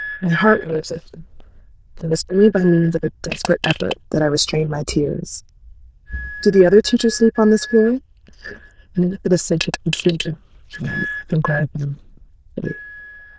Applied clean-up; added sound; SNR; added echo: neural diffusion model UNIVERSE++.